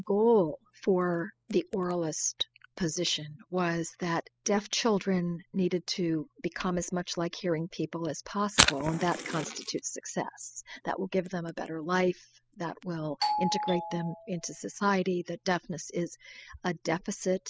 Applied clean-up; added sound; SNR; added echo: classical method spectral subtraction.